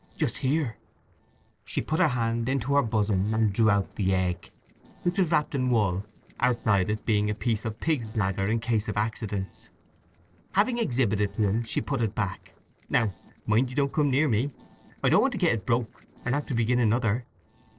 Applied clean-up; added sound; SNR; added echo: neural separator model SepFormer DNS4.